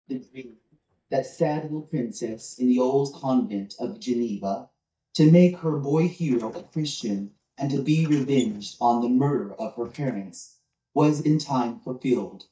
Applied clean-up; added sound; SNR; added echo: neural mask model DeepFilterNet 3.